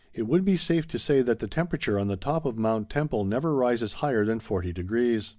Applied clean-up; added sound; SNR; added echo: none; none; none; none.